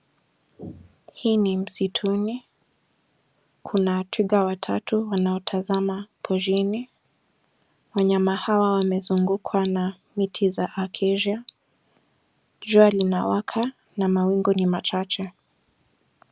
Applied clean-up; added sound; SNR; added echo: none; none; none; none.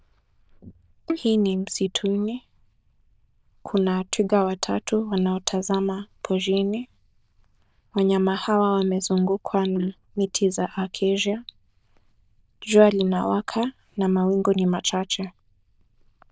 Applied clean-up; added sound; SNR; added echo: neural diffusion model UNIVERSE++.